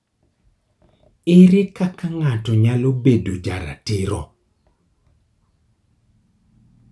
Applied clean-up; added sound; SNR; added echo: none; none; none; none.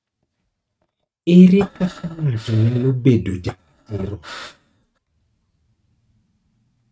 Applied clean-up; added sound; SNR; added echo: neural mask model RNNoise.